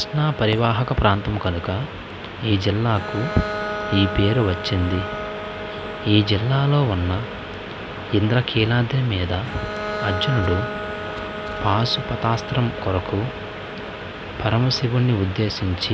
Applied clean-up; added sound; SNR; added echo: none; Bowed string instrument; 11 dB; none.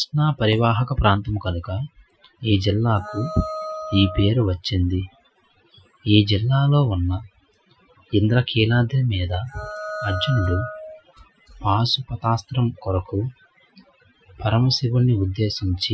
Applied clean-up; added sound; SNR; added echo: classical method Wiener filter.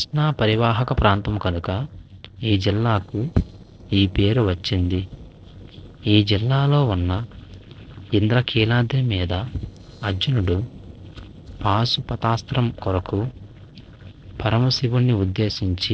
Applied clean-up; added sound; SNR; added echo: neural separator model SepFormer DNS4.